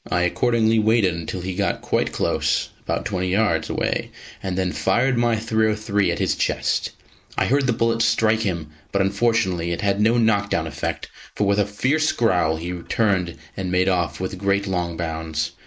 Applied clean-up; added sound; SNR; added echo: neural mask model Resemble Enhance denoiser.